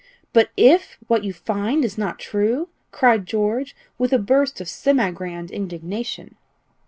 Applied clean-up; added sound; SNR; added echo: none; none; none; none.